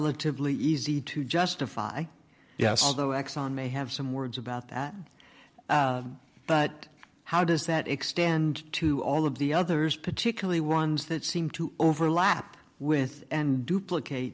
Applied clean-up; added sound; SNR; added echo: none; none; none; none.